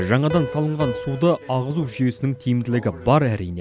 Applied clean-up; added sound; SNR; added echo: none; Piano; 14 dB; none.